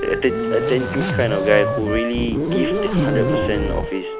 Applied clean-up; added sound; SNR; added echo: none; Zipper (clothing) + Wind instrument, woodwind instrument; -1 dB; none.